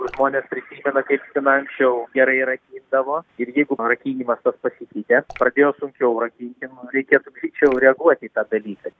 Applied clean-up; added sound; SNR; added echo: none; Drip / Water; 18 dB; none.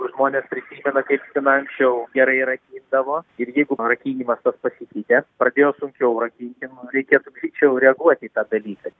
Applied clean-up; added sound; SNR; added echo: none; none; none; none.